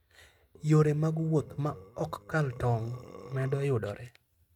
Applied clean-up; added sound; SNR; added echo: neural mask model RNNoise.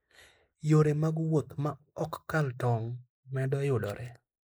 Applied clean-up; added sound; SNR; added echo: neural mask model Resemble Enhance denoiser.